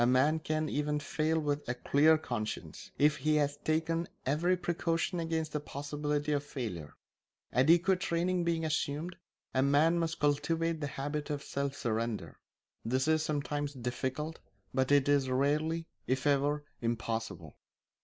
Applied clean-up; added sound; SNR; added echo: none; none; none; none.